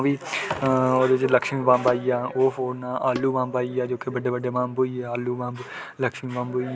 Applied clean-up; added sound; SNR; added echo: none; Tabla; 16 dB; none.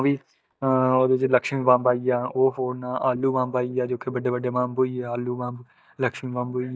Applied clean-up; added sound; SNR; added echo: neural mask model DeepFilterNet 3.